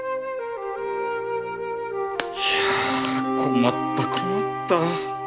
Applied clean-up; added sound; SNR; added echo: none; none; none; none.